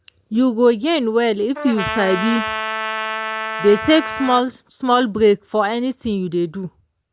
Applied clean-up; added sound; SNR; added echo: none; Trumpet; 6 dB; none.